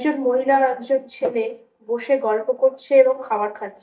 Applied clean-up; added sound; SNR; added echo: neural mask model DeepFilterNet 3.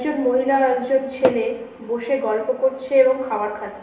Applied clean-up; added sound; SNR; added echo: none; Tap / Hammer; 10 dB; reverberation time 0.9 s.